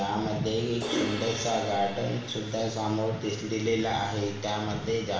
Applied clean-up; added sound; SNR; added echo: none; Crash cymbal; 10 dB; reverberation time 1.1 s.